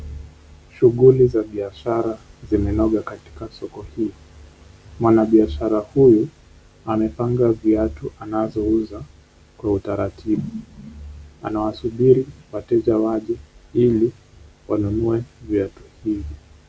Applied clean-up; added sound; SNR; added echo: none; none; none; none.